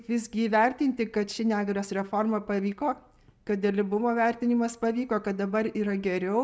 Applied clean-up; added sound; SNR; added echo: none; none; none; none.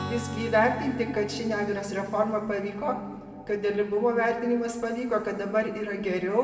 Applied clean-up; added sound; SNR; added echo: none; Strum; 15 dB; reverberation time 2.0 s.